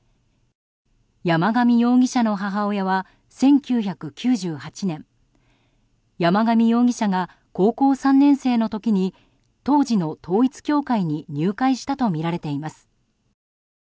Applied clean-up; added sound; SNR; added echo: none; none; none; none.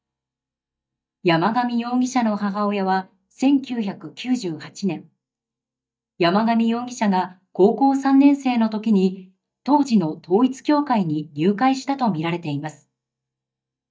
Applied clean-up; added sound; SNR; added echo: neural mask model DeepFilterNet 3.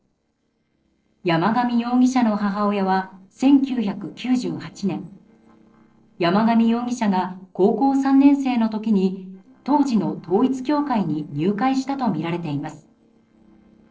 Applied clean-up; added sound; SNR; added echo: neural separator model SepFormer DNS4.